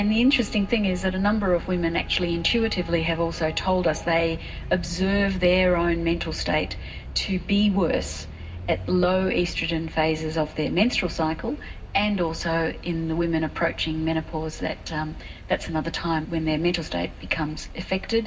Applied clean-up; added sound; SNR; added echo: none; Traffic noise, roadway noise; 11 dB; reverberation time 0.4 s.